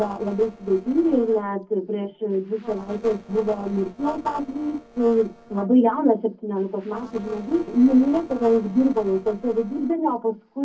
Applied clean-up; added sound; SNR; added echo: neural separator model SepFormer DNS4.